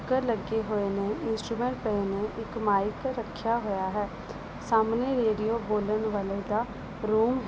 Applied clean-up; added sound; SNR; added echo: none; none; none; none.